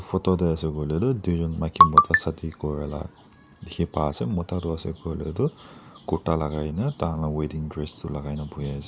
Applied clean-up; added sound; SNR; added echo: none; none; none; none.